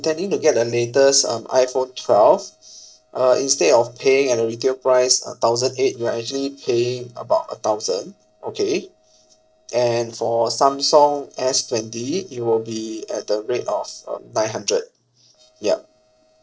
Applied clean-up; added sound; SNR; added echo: neural separator model SepFormer DNS4.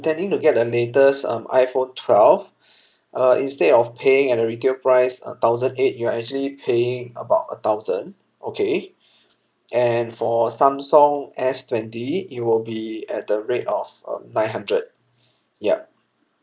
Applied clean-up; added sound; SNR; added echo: none; none; none; none.